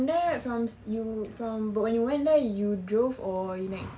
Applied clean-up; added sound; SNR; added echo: none; none; none; none.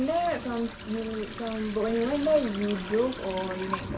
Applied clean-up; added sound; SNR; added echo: none; Sink (filling or washing) / Water tap, faucet; 8 dB; none.